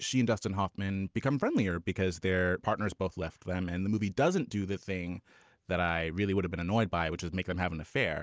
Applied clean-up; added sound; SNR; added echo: none; none; none; none.